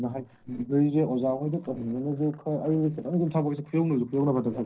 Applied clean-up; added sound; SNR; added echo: neural separator model SepFormer DNS4.